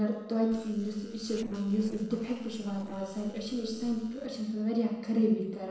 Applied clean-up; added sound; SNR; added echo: neural separator model SepFormer DNS4.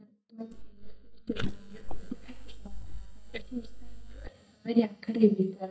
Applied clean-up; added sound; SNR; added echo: neural mask model DeepFilterNet 3.